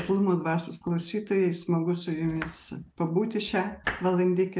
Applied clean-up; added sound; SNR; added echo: none; Domestic sounds, home sounds; 16 dB; none.